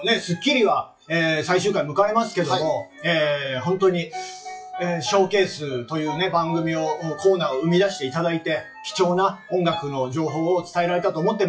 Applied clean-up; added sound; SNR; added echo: classical method WPE with log-MMSE.